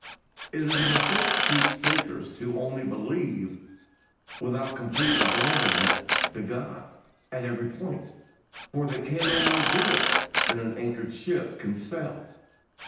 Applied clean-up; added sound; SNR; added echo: none; Drill; -1 dB; reverberation time 0.9 s.